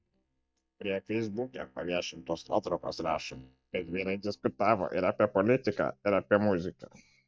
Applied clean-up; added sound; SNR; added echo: neural mask model DeepFilterNet 3.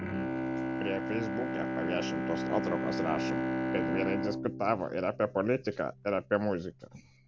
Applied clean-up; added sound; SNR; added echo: none; Bowed string instrument; 1 dB; none.